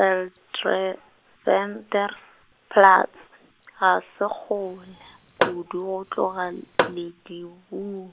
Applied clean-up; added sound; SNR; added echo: none; Tap / Hammer; 4 dB; none.